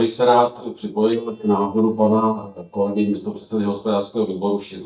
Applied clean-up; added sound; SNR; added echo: neural mask model DeepFilterNet 3.